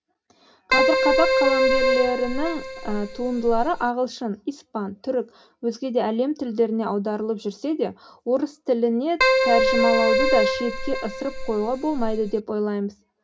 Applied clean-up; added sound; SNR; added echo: none; Keyboard (musical); -3 dB; reverberation time 0.3 s.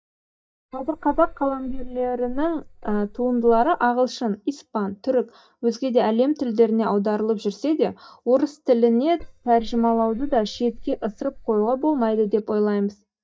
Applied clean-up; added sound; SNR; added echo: neural mask model DeepFilterNet 3.